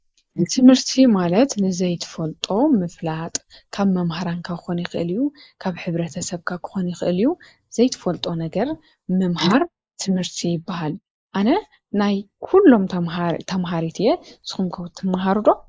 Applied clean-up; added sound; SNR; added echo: neural mask model Resemble Enhance denoiser.